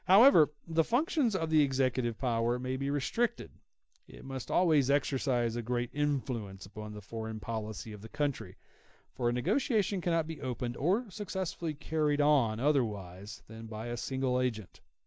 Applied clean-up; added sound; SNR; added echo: none; none; none; none.